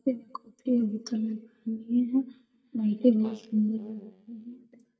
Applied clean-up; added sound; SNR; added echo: neural mask model DeepFilterNet 3.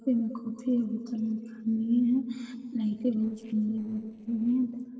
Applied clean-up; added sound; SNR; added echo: neural separator model SepFormer DNS4.